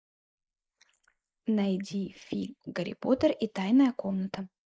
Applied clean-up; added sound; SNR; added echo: neural mask model Resemble Enhance denoiser.